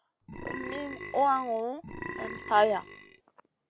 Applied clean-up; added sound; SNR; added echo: none; Burping, eructation; 10 dB; none.